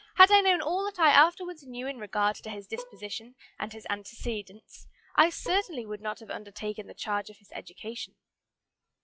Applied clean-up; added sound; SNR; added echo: classical method log-MMSE.